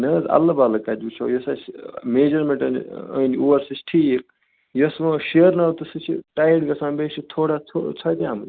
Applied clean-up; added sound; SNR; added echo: none; none; none; none.